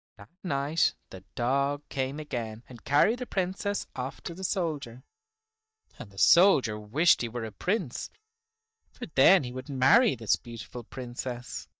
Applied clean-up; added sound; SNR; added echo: neural mask model DeepFilterNet 3.